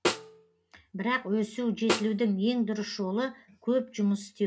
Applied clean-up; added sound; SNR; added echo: none; Snare drum; 6 dB; reverberation time 0.3 s.